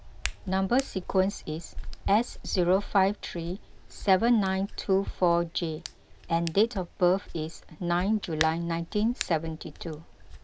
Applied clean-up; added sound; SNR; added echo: none; Hands; 11 dB; none.